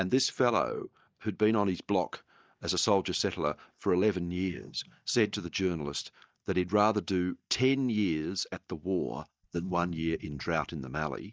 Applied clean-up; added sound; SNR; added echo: neural mask model DeepFilterNet 3.